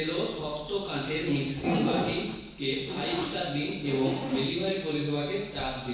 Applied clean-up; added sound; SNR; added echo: none; Zipper (clothing); 6 dB; reverberation time 1.1 s.